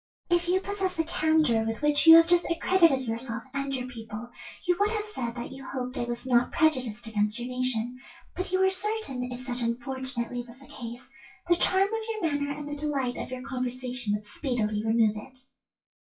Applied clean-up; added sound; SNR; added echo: classical method WPE with log-MMSE.